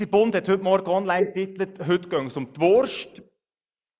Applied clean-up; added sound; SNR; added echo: neural mask model Resemble Enhance denoiser.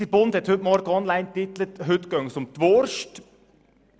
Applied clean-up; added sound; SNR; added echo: none; none; none; none.